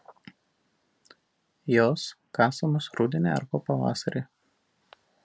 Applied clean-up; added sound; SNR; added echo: none; none; none; none.